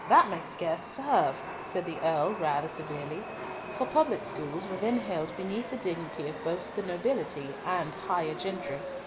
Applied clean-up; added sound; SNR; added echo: none; Chatter / Subway, metro, underground; 9 dB; none.